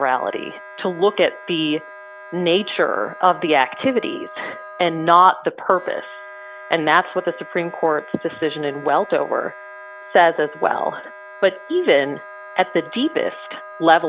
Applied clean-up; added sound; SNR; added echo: none; Wind instrument, woodwind instrument; 17 dB; none.